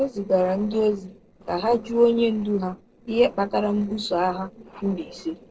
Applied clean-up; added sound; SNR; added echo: neural separator model SepFormer DNS4.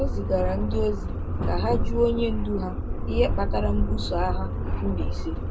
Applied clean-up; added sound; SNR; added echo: none; Subway, metro, underground; -3 dB; reverberation time 0.2 s.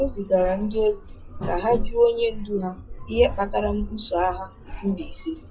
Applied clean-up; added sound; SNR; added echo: classical method WPE with log-MMSE.